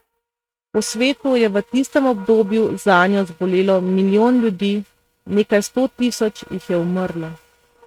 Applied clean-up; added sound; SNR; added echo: neural mask model RNNoise.